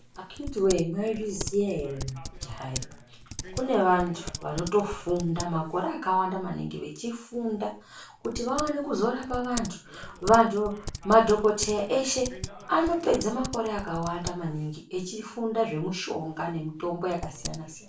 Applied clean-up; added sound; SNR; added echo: none; Typing; 12 dB; reverberation time 0.3 s.